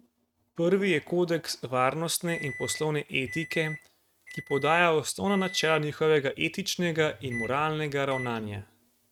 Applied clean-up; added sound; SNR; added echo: neural mask model RNNoise.